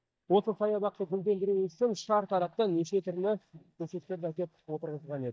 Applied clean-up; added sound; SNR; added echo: neural mask model DeepFilterNet 3.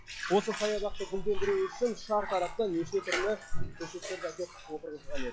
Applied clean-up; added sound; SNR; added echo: classical method log-MMSE.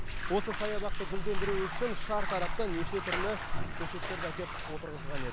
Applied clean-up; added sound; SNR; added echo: none; Bathtub (filling or washing); -4 dB; none.